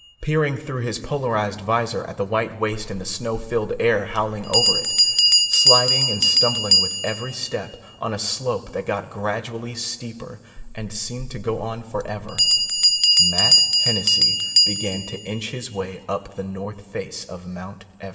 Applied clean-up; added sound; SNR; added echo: none; Bell; -4 dB; reverberation time 2.7 s.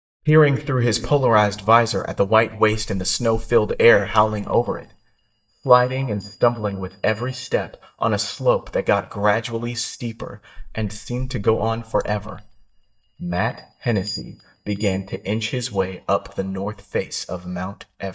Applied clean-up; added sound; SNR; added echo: neural mask model DeepFilterNet 3.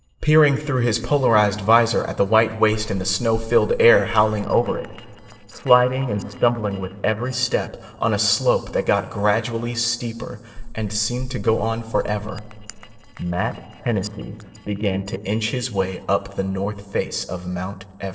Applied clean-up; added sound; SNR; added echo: neural separator model SepFormer DNS4.